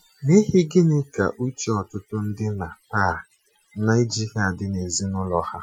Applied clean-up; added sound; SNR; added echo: classical method Wiener filter.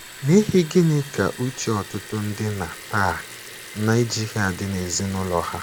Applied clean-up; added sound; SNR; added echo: none; Liquid; 16 dB; none.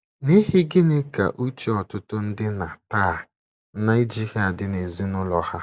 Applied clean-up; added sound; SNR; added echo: none; none; none; none.